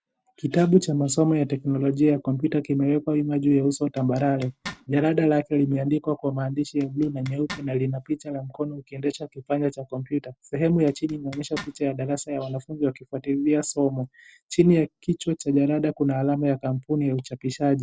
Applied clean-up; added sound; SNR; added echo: neural separator model SepFormer DNS4.